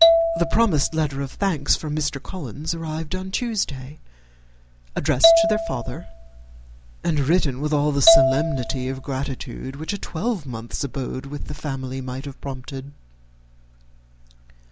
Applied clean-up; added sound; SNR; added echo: none; Marimba, xylophone; -2 dB; none.